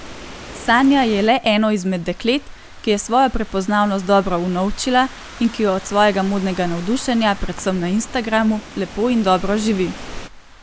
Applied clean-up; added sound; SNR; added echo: none; Rain / Thunderstorm; 16 dB; none.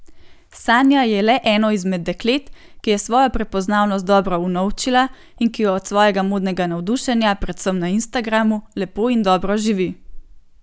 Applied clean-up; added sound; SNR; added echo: none; none; none; none.